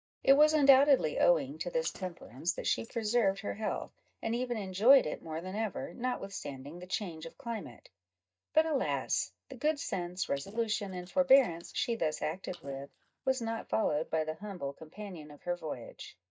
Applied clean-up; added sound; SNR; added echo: neural mask model DeepFilterNet 3.